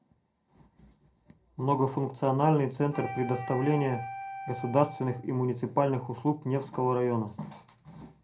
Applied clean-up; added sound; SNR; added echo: none; Wind instrument, woodwind instrument; 10 dB; reverberation time 0.2 s.